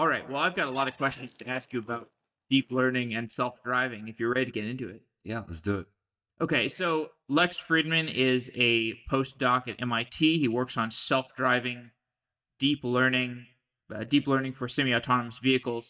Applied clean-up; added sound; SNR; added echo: neural mask model DeepFilterNet 3.